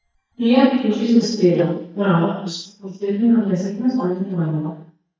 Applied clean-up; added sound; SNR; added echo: neural mask model DeepFilterNet 3.